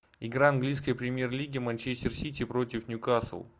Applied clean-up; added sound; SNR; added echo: none; none; none; none.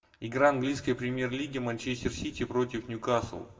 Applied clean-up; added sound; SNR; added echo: none; none; none; reverberation time 1.4 s.